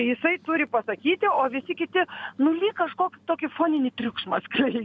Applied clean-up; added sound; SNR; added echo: none; none; none; none.